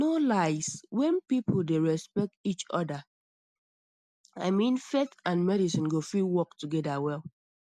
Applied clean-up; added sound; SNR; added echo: none; none; none; none.